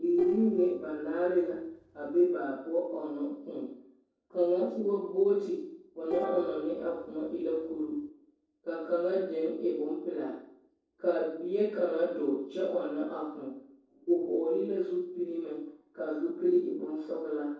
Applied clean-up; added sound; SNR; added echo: neural separator model SepFormer DNS4.